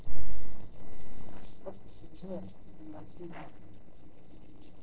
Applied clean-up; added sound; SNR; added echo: neural separator model SepFormer DNS4.